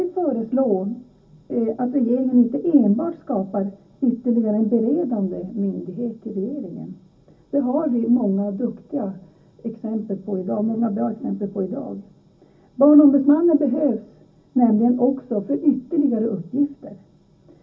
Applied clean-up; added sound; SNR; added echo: none; none; none; reverberation time 0.4 s.